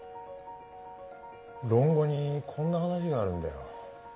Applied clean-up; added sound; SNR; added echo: none; none; none; none.